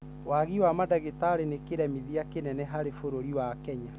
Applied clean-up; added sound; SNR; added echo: none; none; none; none.